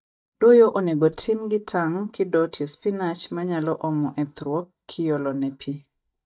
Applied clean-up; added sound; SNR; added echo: neural mask model DeepFilterNet 3.